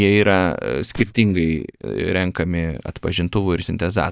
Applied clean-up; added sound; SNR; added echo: neural mask model DeepFilterNet 3.